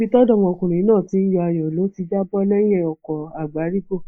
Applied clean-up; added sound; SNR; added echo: neural mask model Resemble Enhance denoiser.